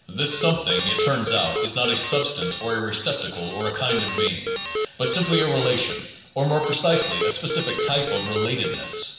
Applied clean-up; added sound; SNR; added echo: none; Alarm; 4 dB; reverberation time 1.0 s.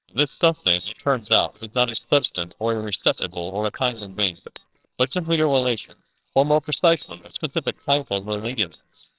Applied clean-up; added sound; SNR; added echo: neural separator model SepFormer WHAMR!.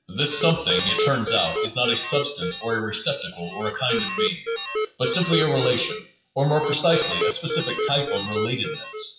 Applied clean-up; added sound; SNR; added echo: classical method WPE with log-MMSE.